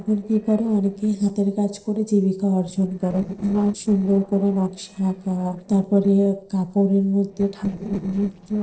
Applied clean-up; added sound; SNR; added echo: neural separator model SepFormer DNS4.